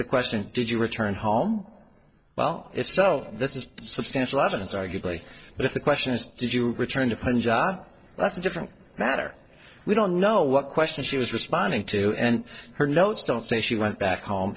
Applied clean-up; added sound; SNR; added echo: neural separator model SepFormer DNS4.